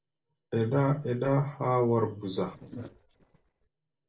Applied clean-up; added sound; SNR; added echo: neural separator model SepFormer DNS4.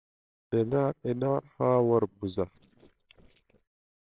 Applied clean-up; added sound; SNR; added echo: neural separator model SepFormer WHAMR!.